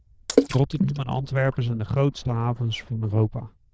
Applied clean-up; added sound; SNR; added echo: neural diffusion model UNIVERSE++.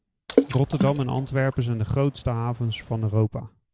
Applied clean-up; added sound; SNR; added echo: none; Water / Splash, splatter; 5 dB; none.